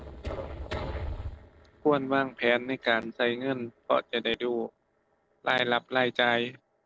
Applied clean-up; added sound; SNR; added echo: neural separator model SepFormer DNS4.